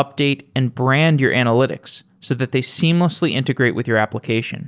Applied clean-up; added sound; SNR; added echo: none; none; none; none.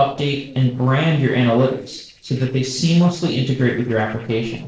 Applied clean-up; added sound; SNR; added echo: neural separator model SepFormer DNS4.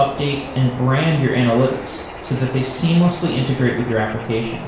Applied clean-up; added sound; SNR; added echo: none; Bird; 13 dB; reverberation time 0.7 s.